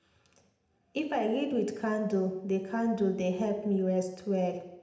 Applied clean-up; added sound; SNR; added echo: none; none; none; reverberation time 0.8 s.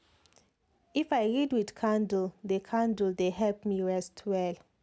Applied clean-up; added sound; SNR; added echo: none; none; none; none.